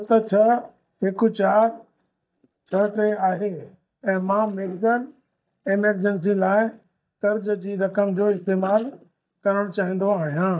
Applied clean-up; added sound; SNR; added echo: neural mask model DeepFilterNet 3.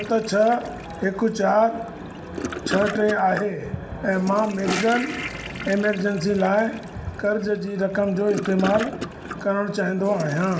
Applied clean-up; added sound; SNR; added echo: none; Toilet flush / Gurgling; 12 dB; reverberation time 0.6 s.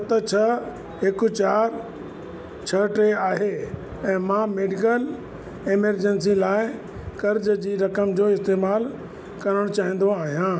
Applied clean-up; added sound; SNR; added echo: none; none; none; none.